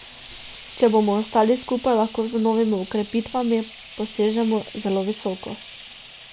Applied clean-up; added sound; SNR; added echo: none; Frying (food); 19 dB; none.